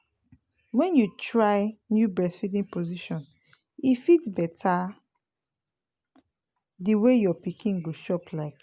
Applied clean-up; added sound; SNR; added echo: none; none; none; none.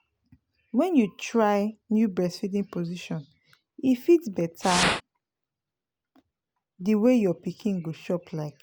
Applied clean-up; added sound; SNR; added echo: none; Fire; -2 dB; none.